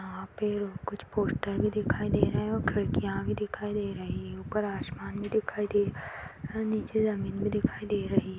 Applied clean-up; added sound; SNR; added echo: none; none; none; none.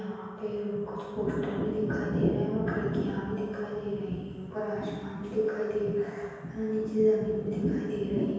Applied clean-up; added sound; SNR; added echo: none; none; none; reverberation time 1.2 s.